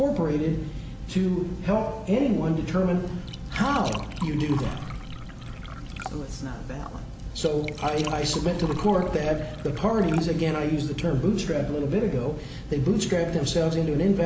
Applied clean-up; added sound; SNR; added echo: none; Liquid; 15 dB; none.